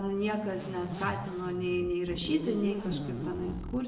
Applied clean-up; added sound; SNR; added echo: none; Zipper (clothing); 6 dB; reverberation time 0.7 s.